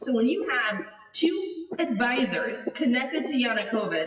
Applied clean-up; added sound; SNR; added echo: classical method WPE with log-MMSE.